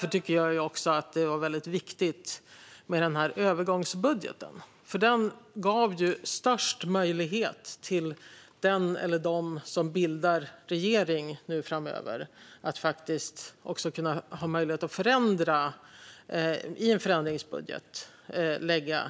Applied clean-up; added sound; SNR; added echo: none; none; none; none.